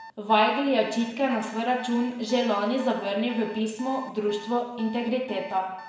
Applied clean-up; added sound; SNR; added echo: none; Alarm; 18 dB; reverberation time 1.0 s.